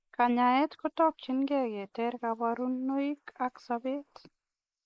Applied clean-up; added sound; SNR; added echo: neural mask model Resemble Enhance denoiser.